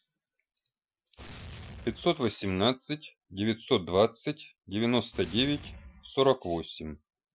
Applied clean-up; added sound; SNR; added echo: classical method Wiener filter.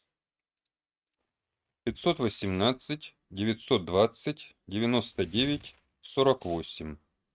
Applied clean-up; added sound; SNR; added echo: neural mask model RNNoise.